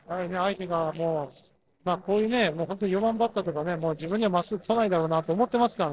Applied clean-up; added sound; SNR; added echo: neural separator model SepFormer DNS4.